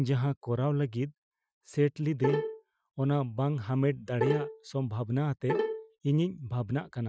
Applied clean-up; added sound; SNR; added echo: classical method Wiener filter.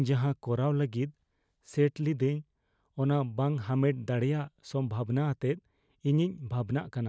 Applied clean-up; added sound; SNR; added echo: none; none; none; none.